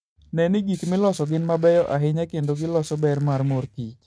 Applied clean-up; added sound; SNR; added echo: neural mask model RNNoise.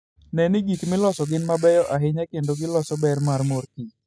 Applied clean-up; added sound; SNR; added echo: classical method spectral subtraction.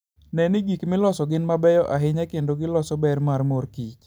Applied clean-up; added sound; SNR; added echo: none; none; none; none.